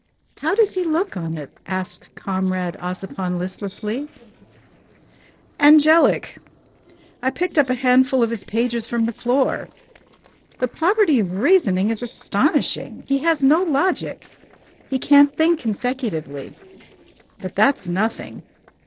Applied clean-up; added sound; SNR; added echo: neural separator model SepFormer DNS4.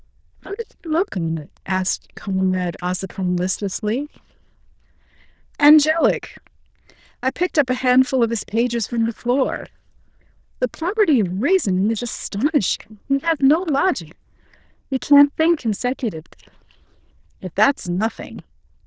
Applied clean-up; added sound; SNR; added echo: neural diffusion model UNIVERSE++.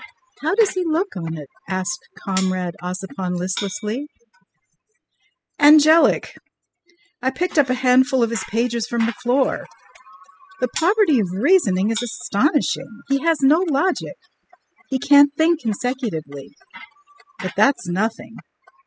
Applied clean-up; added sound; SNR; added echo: classical method spectral subtraction.